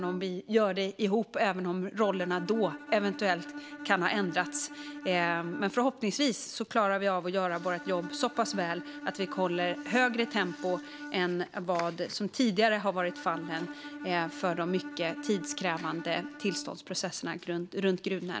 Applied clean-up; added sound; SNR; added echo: none; Bowed string instrument; 13 dB; none.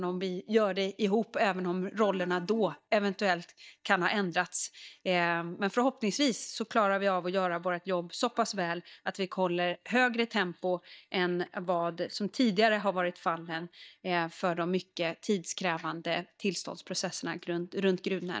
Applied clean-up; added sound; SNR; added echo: neural mask model DeepFilterNet 3.